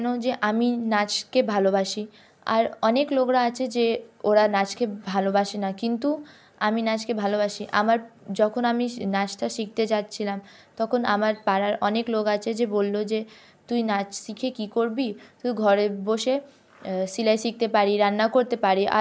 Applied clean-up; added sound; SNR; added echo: none; none; none; none.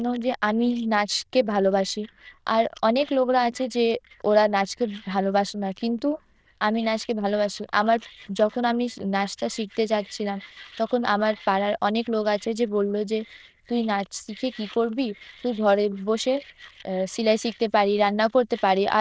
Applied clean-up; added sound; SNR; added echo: neural diffusion model UNIVERSE++.